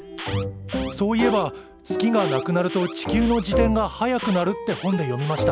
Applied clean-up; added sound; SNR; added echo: none; Alarm; 18 dB; none.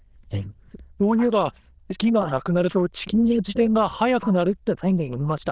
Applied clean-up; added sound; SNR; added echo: neural diffusion model UNIVERSE++.